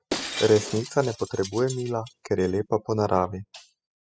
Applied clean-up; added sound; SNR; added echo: classical method spectral subtraction.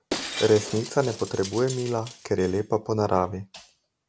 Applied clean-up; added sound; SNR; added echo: none; Shatter; 12 dB; none.